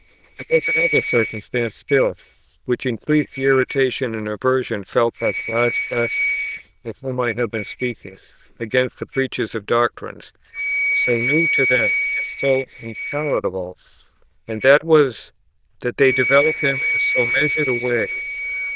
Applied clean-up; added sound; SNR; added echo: neural diffusion model UNIVERSE++.